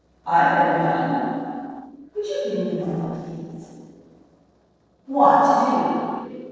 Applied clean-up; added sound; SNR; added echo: neural separator model SepFormer DNS4.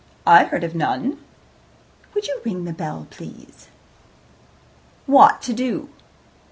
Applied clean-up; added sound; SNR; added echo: none; none; none; none.